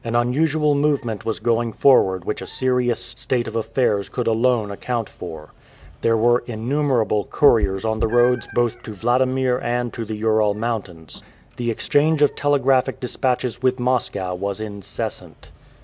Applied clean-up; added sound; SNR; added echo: none; Meow; 18 dB; none.